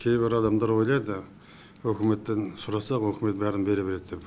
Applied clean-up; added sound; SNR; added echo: none; none; none; none.